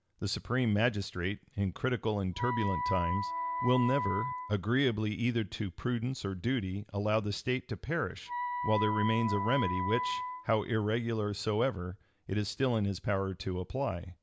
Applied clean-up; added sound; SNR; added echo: none; Wind instrument, woodwind instrument; 4 dB; none.